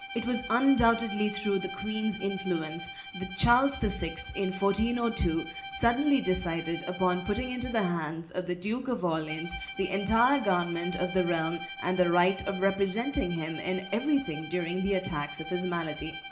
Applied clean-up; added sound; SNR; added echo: none; Bowed string instrument; 12 dB; reverberation time 0.4 s.